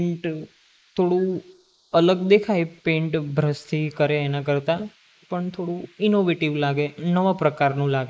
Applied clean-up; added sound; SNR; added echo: neural mask model Resemble Enhance denoiser.